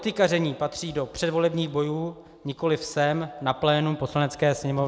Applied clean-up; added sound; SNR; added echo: none; none; none; none.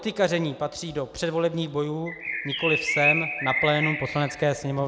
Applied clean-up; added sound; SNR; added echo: none; Bird; 2 dB; none.